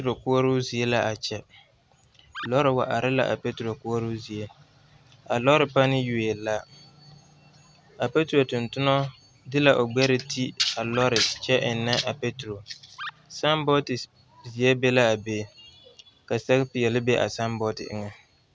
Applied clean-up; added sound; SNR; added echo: none; Animal; 16 dB; none.